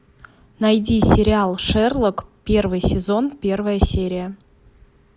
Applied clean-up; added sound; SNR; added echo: none; none; none; none.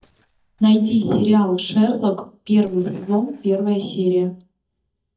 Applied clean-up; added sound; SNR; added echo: neural mask model DeepFilterNet 3.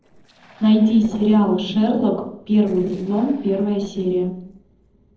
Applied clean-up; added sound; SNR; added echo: neural separator model SepFormer DNS4.